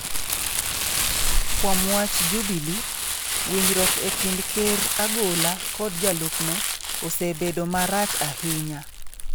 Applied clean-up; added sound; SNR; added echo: none; Crumpling, crinkling; -3 dB; none.